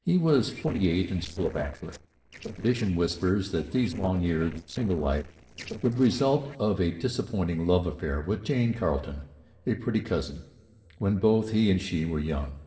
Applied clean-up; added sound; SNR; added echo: neural separator model SepFormer DNS4.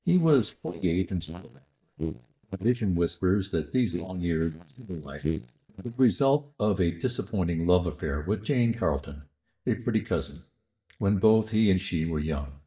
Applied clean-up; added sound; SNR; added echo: neural mask model DeepFilterNet 3.